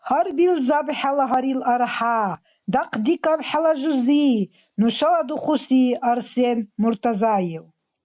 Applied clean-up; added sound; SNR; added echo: none; none; none; none.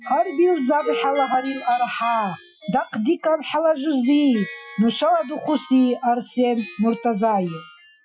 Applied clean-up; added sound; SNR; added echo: classical method Wiener filter.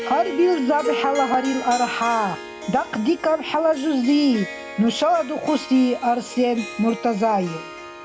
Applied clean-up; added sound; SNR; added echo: none; Harp; 11 dB; none.